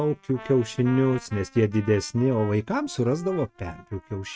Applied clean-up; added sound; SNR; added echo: neural mask model RNNoise.